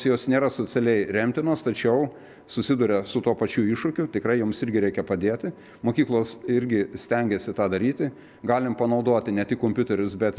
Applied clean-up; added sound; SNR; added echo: none; none; none; none.